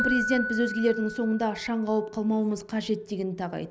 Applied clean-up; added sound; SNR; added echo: none; Keyboard (musical); 8 dB; none.